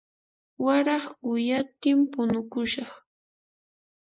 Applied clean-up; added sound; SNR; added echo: neural mask model Resemble Enhance denoiser.